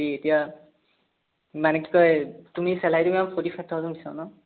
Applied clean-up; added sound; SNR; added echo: none; none; none; none.